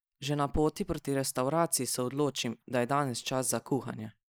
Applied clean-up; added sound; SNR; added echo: neural mask model Resemble Enhance denoiser.